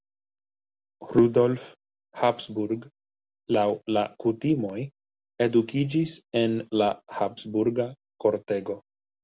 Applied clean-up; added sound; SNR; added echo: none; none; none; none.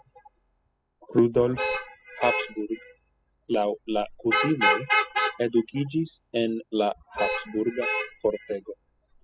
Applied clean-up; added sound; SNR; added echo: classical method spectral subtraction.